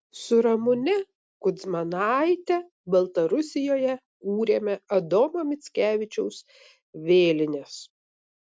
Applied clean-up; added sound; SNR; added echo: none; none; none; none.